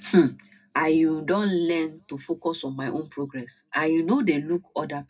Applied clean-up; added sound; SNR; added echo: none; none; none; reverberation time 0.2 s.